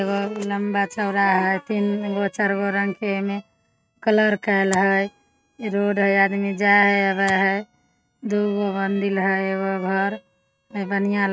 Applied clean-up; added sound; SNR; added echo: neural mask model RNNoise.